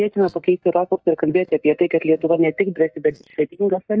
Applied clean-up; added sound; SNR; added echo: neural mask model DeepFilterNet 3.